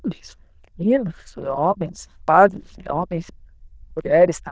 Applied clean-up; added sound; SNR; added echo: neural diffusion model UNIVERSE++.